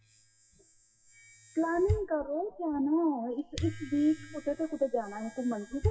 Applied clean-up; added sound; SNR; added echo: classical method WPE with log-MMSE.